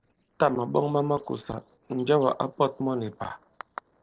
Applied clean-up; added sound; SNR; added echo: neural separator model SepFormer DNS4.